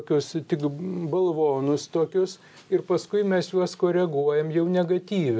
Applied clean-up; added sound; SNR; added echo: none; none; none; none.